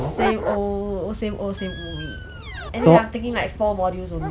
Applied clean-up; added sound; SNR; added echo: none; Squeak + Dog; 10 dB; none.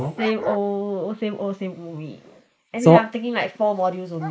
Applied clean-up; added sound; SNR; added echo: neural mask model Resemble Enhance denoiser.